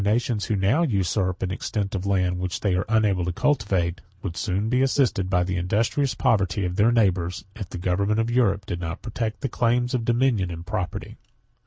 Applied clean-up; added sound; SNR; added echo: none; none; none; none.